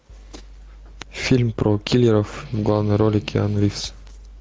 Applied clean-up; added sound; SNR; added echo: none; Strum; 18 dB; none.